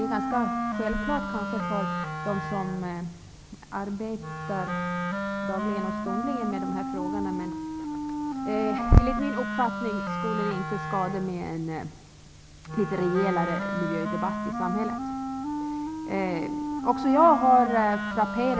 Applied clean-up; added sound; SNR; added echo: none; Wind instrument, woodwind instrument; 3 dB; none.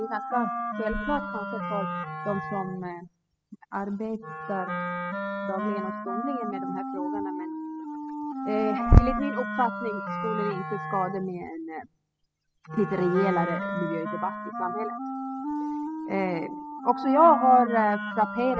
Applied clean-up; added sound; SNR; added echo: classical method spectral subtraction.